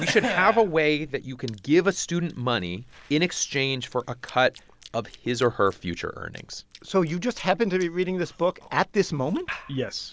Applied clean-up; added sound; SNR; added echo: none; Chewing, mastication / Cough; 14 dB; none.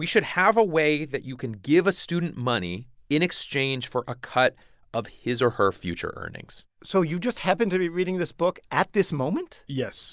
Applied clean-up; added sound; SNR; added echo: none; none; none; none.